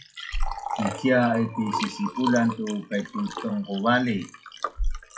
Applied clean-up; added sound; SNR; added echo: classical method WPE with log-MMSE.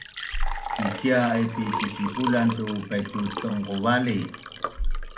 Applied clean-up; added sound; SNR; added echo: none; Liquid; 4 dB; reverberation time 0.4 s.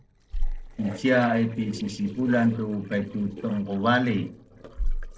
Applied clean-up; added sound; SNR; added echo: neural separator model SepFormer DNS4.